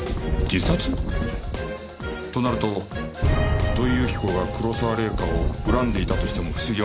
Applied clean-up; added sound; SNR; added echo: none; Wind; 2 dB; none.